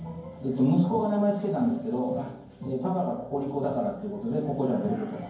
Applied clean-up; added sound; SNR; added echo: none; none; none; reverberation time 0.9 s.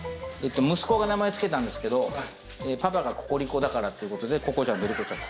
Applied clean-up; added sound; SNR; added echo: none; none; none; none.